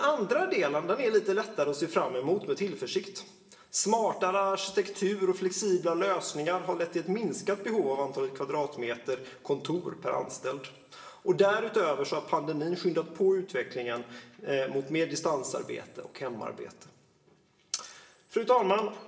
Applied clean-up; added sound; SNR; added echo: none; Cowbell; 19 dB; reverberation time 0.9 s.